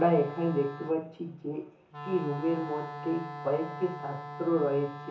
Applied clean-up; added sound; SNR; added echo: none; Wind instrument, woodwind instrument; 11 dB; reverberation time 0.7 s.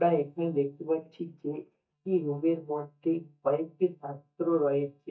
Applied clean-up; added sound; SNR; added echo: neural mask model DeepFilterNet 3.